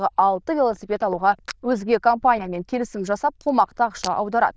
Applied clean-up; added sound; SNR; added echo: neural diffusion model UNIVERSE++.